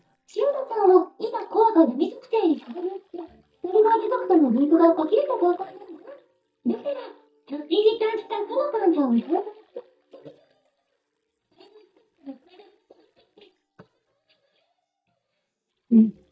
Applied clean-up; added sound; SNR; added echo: neural mask model DeepFilterNet 3.